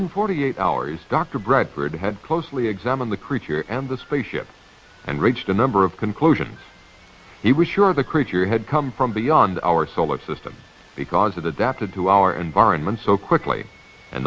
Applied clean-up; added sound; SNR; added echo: none; none; none; none.